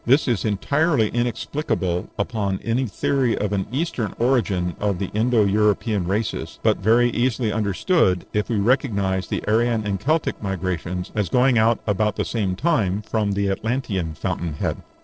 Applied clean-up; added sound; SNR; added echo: neural separator model SepFormer DNS4.